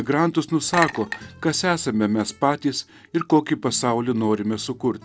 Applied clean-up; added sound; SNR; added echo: none; Chink, clink; 9 dB; none.